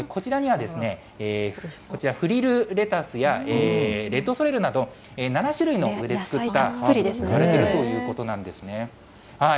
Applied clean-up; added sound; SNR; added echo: none; none; none; none.